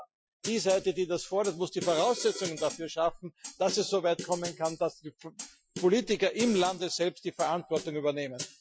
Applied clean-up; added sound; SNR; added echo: classical method Wiener filter.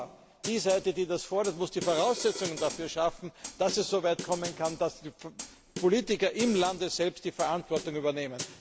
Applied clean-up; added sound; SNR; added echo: none; Snare drum; 13 dB; none.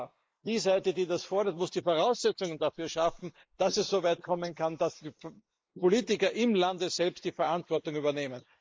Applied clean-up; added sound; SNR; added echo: neural mask model Resemble Enhance denoiser.